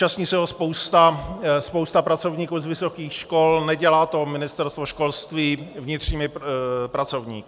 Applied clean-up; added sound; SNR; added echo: none; none; none; none.